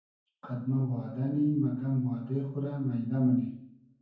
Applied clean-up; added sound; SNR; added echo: none; none; none; reverberation time 0.9 s.